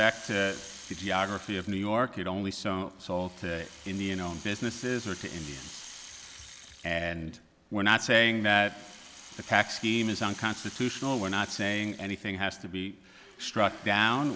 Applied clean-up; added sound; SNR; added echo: none; Rattle (instrument); 18 dB; none.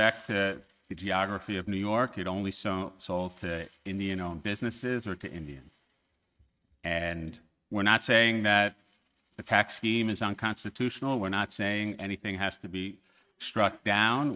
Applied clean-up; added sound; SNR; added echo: neural mask model RNNoise.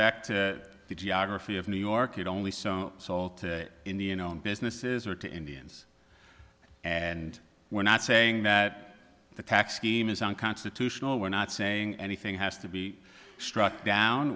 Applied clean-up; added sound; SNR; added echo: none; none; none; none.